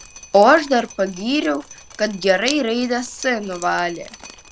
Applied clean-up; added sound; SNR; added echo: none; Drip; 18 dB; none.